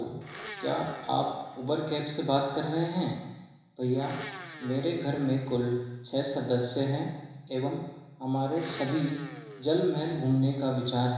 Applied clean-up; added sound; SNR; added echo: none; Domestic sounds, home sounds; 17 dB; reverberation time 1.0 s.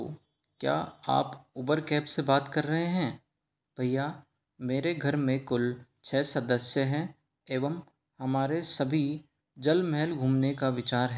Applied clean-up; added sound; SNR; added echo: none; none; none; none.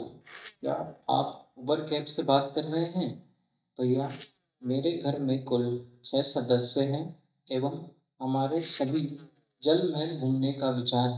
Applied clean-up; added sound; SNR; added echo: neural mask model DeepFilterNet 3.